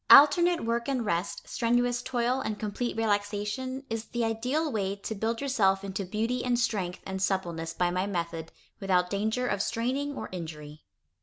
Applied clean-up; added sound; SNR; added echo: none; none; none; none.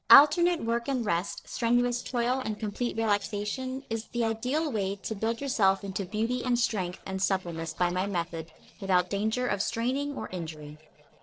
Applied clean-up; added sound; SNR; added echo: neural separator model SepFormer DNS4.